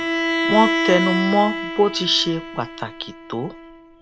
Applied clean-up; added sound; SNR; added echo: none; Bowed string instrument; 3 dB; none.